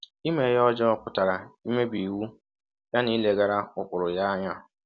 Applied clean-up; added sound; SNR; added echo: none; none; none; none.